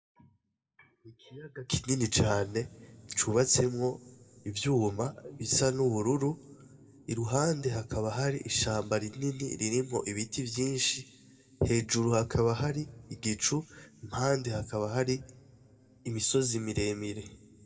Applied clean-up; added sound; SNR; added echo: none; none; none; reverberation time 1.2 s.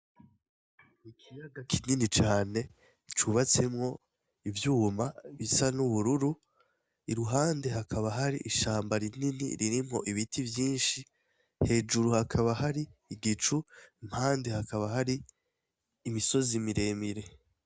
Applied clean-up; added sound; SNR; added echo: none; none; none; none.